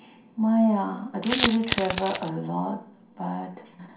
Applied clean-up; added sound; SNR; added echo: none; Coin (dropping); 2 dB; reverberation time 0.5 s.